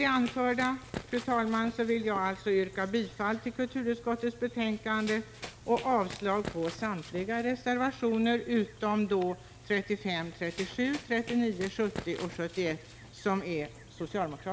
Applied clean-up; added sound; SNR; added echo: none; Run; 16 dB; none.